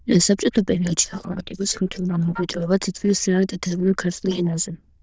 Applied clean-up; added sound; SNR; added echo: neural diffusion model UNIVERSE++.